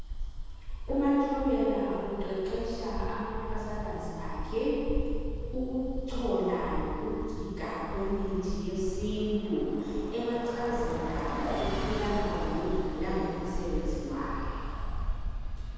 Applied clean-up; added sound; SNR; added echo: none; Bus; 2 dB; reverberation time 2.1 s.